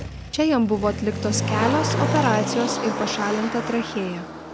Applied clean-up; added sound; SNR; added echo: none; Motor vehicle (road); 3 dB; none.